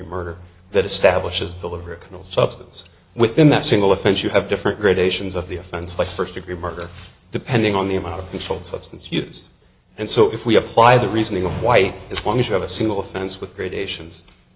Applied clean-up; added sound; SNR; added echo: none; none; none; none.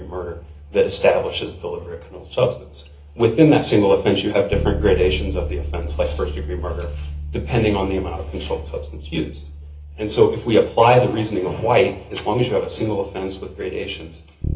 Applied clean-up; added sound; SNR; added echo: none; Bass guitar; 10 dB; reverberation time 0.3 s.